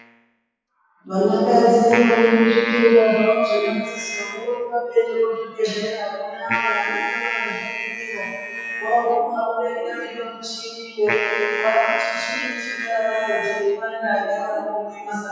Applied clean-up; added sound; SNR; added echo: classical method WPE with log-MMSE.